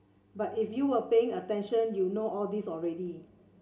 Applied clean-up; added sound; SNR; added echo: none; none; none; reverberation time 2.8 s.